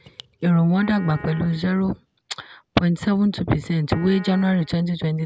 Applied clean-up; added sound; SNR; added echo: none; Piano; 19 dB; none.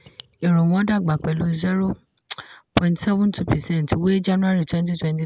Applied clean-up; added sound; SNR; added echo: none; none; none; none.